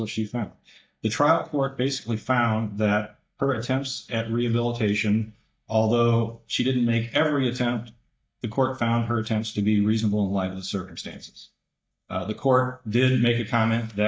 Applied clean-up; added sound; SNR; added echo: neural mask model DeepFilterNet 3.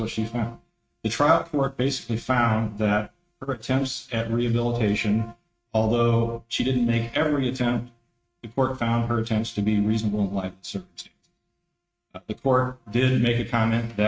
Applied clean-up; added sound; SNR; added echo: neural mask model RNNoise.